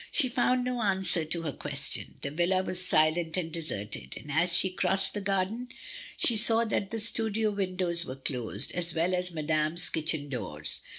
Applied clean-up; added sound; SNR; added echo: none; none; none; none.